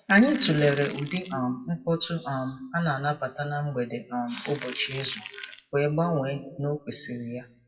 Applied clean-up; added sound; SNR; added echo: classical method WPE with log-MMSE.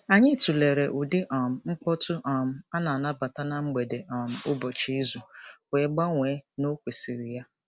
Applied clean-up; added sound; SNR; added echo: none; none; none; none.